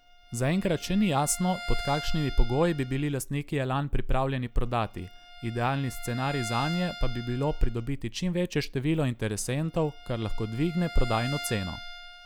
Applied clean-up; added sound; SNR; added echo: none; Bowed string instrument; 16 dB; none.